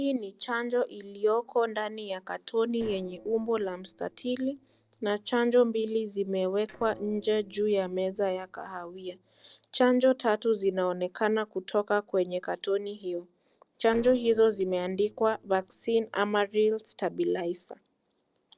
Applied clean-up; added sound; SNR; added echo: neural separator model SepFormer DNS4.